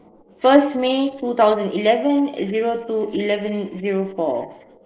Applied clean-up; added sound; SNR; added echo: neural mask model Resemble Enhance denoiser.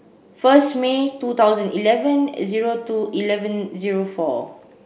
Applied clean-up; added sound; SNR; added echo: none; none; none; none.